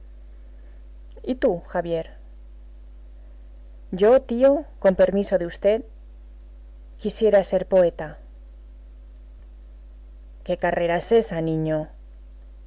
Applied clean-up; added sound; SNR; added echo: none; none; none; none.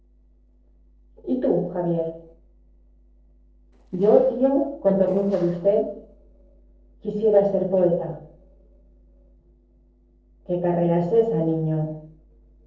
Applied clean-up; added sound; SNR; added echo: neural separator model SepFormer DNS4.